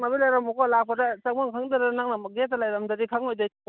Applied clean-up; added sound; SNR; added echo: none; none; none; none.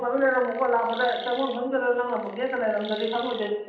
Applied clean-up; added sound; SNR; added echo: none; Chirp, tweet; 17 dB; reverberation time 0.8 s.